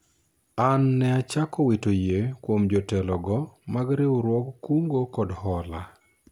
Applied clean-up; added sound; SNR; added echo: none; none; none; none.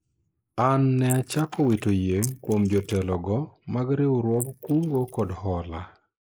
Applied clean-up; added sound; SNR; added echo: neural mask model Resemble Enhance denoiser.